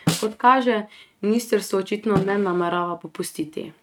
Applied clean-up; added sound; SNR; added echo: neural mask model RNNoise.